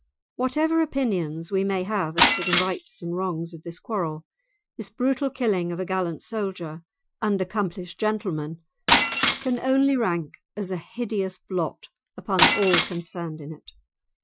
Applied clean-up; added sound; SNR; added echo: classical method Wiener filter.